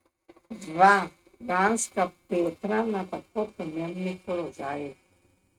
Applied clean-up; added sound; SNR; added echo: neural mask model RNNoise.